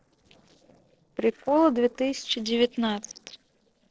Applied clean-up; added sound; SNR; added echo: neural separator model SepFormer DNS4.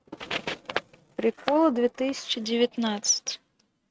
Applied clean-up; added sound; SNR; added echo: neural mask model RNNoise.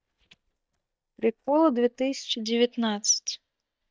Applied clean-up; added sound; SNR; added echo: neural mask model DeepFilterNet 3.